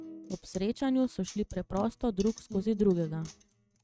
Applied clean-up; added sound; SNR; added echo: neural mask model RNNoise.